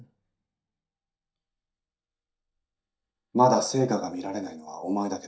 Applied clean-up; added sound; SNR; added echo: neural mask model DeepFilterNet 3.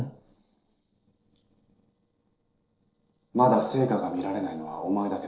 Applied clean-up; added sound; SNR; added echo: neural separator model SepFormer DNS4.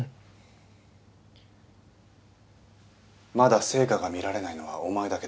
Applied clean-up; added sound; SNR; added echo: none; none; none; none.